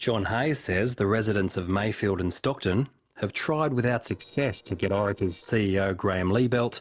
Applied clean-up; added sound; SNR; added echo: neural separator model SepFormer DNS4.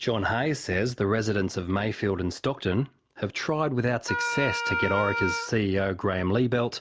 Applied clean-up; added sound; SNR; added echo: none; Wind instrument, woodwind instrument; 3 dB; none.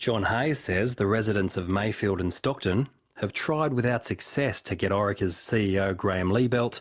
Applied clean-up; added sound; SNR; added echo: none; none; none; none.